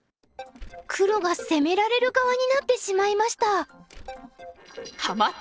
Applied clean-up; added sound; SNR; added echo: neural separator model SepFormer DNS4.